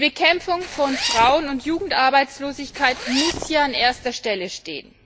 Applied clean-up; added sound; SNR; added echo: none; Zipper (clothing); 9 dB; none.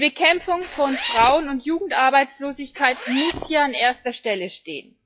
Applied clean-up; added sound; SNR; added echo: classical method log-MMSE.